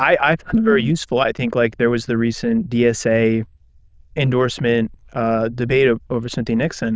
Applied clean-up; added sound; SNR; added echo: neural diffusion model UNIVERSE++.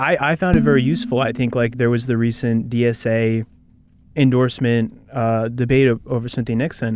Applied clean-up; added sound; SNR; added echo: none; Dishes, pots, and pans; 8 dB; none.